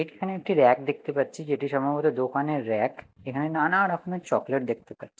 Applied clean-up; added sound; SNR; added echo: none; none; none; none.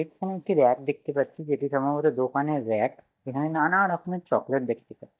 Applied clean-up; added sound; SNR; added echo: neural mask model DeepFilterNet 3.